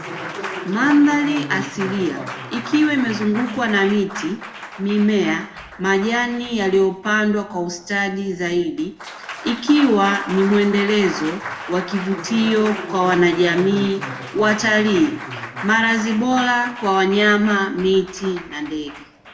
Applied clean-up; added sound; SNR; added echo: none; Applause; 12 dB; reverberation time 0.6 s.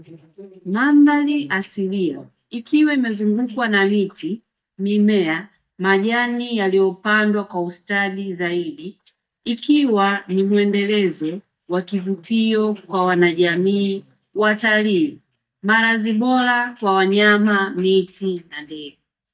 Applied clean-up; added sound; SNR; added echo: neural mask model DeepFilterNet 3.